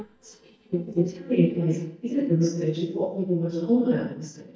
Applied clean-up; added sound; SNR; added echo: neural mask model DeepFilterNet 3.